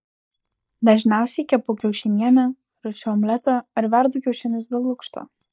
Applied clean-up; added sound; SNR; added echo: neural mask model DeepFilterNet 3.